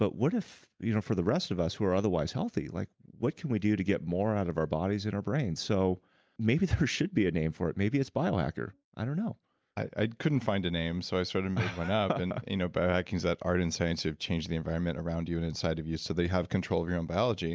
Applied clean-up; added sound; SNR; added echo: none; none; none; none.